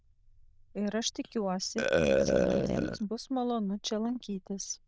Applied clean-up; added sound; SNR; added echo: neural diffusion model UNIVERSE++.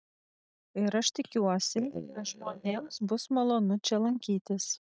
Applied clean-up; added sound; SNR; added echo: neural mask model DeepFilterNet 3.